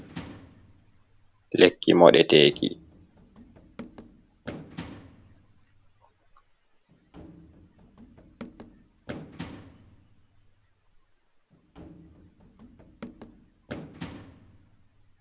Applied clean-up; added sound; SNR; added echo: none; Run; 18 dB; none.